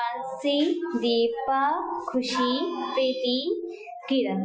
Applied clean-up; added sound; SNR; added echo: classical method Wiener filter.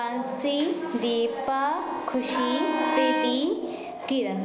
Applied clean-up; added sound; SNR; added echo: none; Bowed string instrument; 5 dB; none.